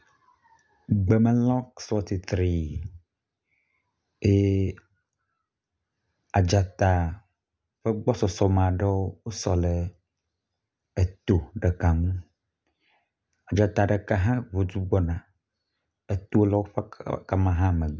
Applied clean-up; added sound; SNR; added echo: none; none; none; none.